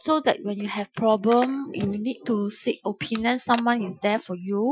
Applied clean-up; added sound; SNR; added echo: classical method Wiener filter.